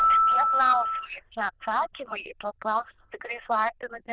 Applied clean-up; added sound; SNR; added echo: neural diffusion model UNIVERSE++.